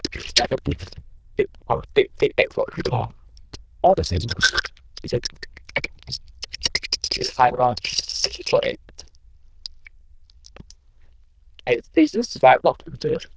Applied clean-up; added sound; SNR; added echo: neural diffusion model UNIVERSE++.